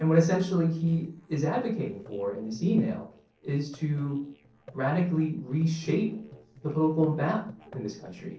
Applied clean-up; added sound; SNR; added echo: neural separator model SepFormer DNS4.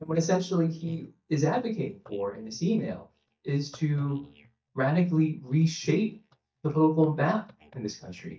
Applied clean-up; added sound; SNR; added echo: neural mask model DeepFilterNet 3.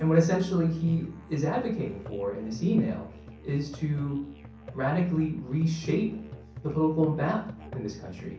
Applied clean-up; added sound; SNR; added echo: none; Musical instrument; 17 dB; reverberation time 0.6 s.